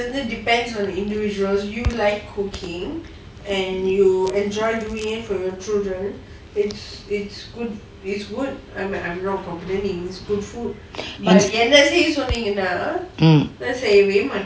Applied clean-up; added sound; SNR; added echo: none; none; none; none.